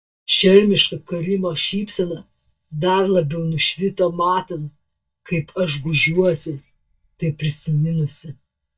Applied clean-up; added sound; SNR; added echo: neural mask model DeepFilterNet 3.